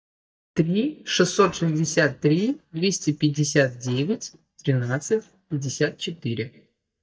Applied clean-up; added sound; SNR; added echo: neural mask model DeepFilterNet 3.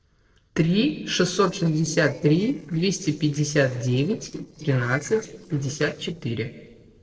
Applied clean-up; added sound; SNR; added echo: neural separator model SepFormer DNS4.